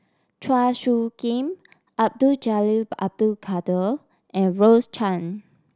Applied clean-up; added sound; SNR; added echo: none; none; none; none.